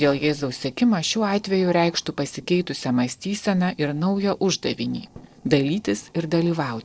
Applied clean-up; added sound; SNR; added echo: neural separator model SepFormer DNS4.